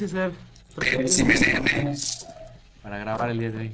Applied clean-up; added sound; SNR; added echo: neural separator model SepFormer DNS4.